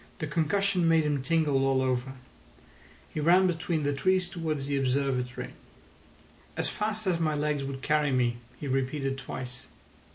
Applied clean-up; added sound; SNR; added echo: none; none; none; none.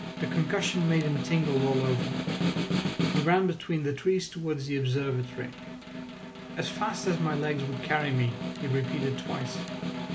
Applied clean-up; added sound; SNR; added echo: none; Snare drum; 4 dB; none.